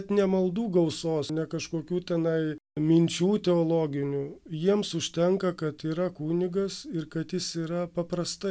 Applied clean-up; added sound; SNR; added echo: none; none; none; none.